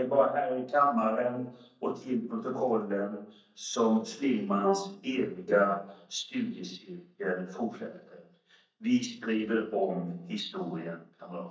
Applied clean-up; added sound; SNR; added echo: neural mask model DeepFilterNet 3.